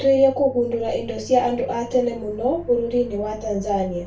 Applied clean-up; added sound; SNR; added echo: none; Microwave oven; 18 dB; reverberation time 0.2 s.